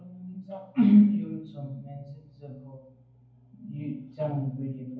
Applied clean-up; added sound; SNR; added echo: none; none; none; reverberation time 0.9 s.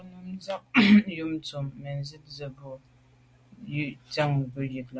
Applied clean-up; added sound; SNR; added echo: none; none; none; none.